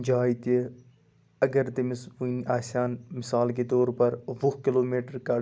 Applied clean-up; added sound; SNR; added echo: none; none; none; none.